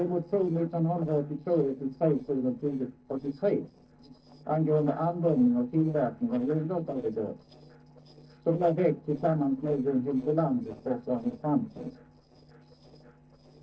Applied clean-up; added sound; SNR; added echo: neural separator model SepFormer DNS4.